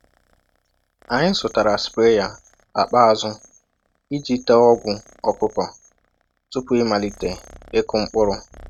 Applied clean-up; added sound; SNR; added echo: neural mask model RNNoise.